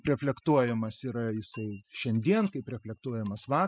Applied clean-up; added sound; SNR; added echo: classical method spectral subtraction.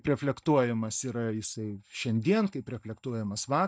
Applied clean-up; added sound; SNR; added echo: neural mask model DeepFilterNet 3.